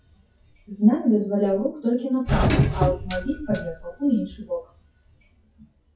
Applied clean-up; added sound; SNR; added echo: classical method WPE with log-MMSE.